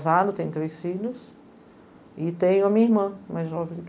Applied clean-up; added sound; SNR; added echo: none; none; none; none.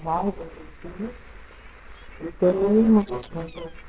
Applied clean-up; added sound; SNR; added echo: neural separator model SepFormer WHAMR!.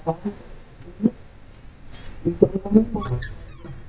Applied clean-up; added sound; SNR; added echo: neural mask model DeepFilterNet 3.